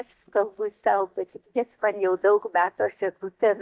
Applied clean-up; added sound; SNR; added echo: neural mask model DeepFilterNet 3.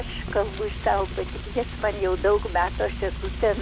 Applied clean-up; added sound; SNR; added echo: none; Frying (food); 6 dB; none.